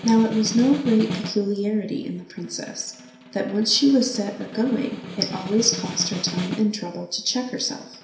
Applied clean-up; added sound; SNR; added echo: none; Snare drum; 12 dB; reverberation time 0.7 s.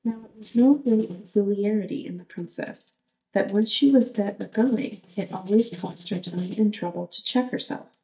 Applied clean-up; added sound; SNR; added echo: neural mask model DeepFilterNet 3.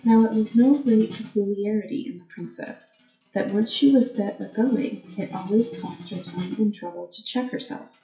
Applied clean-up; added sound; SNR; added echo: classical method WPE with log-MMSE.